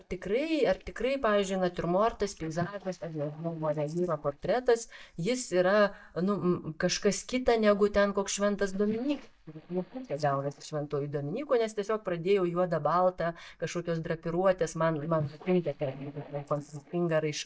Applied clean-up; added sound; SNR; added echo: neural mask model DeepFilterNet 3.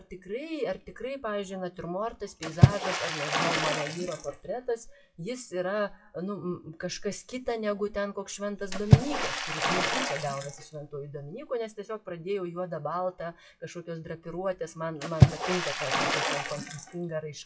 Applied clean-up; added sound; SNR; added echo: classical method WPE with log-MMSE.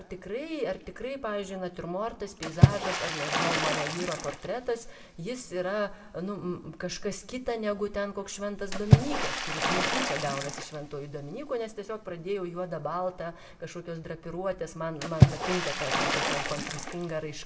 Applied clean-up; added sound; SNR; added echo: none; Water / Splash, splatter; -3 dB; reverberation time 1.2 s.